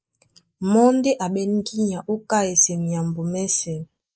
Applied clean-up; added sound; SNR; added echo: neural mask model Resemble Enhance denoiser.